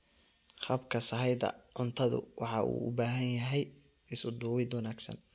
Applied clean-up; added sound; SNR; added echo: none; none; none; none.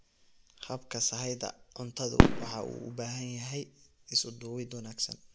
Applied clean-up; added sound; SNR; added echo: none; Fireworks; -5 dB; none.